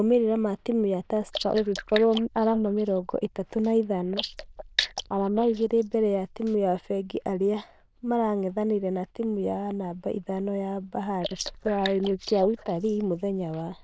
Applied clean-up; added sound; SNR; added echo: neural diffusion model UNIVERSE++.